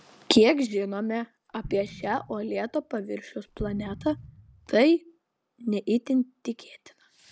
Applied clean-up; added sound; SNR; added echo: none; Explosion; 17 dB; none.